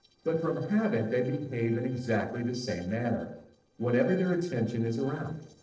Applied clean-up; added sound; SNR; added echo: neural separator model SepFormer DNS4.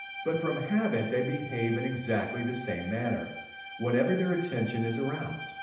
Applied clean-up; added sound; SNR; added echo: none; Bowed string instrument; 11 dB; reverberation time 0.8 s.